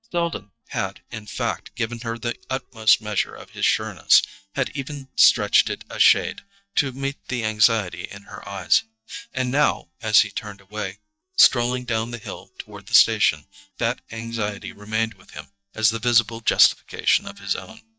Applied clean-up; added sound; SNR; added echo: neural mask model DeepFilterNet 3.